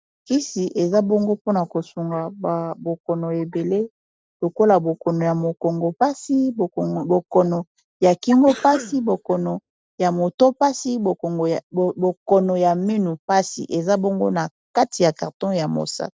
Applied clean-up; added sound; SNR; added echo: neural separator model SepFormer DNS4.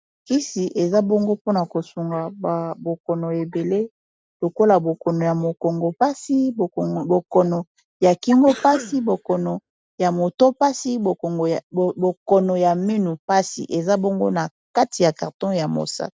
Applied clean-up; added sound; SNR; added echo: none; Cough; 14 dB; none.